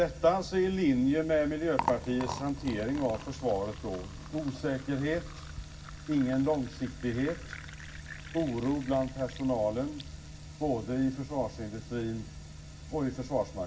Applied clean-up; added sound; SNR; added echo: none; Liquid; 14 dB; reverberation time 0.4 s.